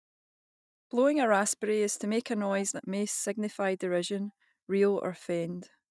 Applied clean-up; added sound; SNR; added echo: neural mask model DeepFilterNet 3.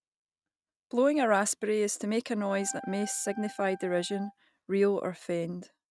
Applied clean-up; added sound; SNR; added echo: neural mask model RNNoise.